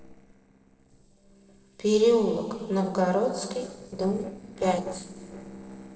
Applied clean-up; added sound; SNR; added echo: neural separator model SepFormer DNS4.